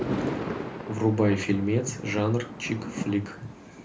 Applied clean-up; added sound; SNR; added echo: none; Thunder; 6 dB; reverberation time 0.3 s.